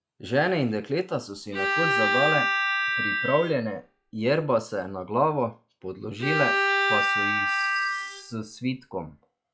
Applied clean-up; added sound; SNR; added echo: classical method log-MMSE.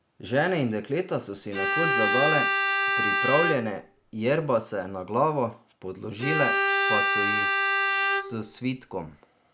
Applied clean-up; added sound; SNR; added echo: none; Bowed string instrument; -3 dB; none.